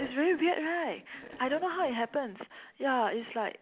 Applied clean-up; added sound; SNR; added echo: none; none; none; none.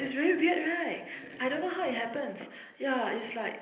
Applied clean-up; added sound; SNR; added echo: none; none; none; reverberation time 0.8 s.